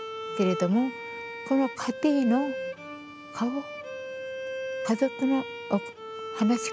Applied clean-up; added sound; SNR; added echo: none; Bowed string instrument; 8 dB; none.